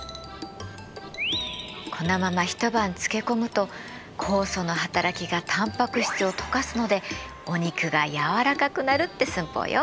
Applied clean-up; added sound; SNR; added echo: none; Ocean; 20 dB; none.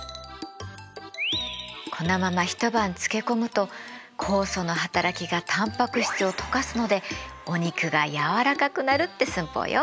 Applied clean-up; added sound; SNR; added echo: none; none; none; none.